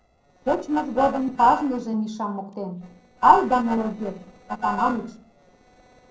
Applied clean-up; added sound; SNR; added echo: neural separator model SepFormer DNS4.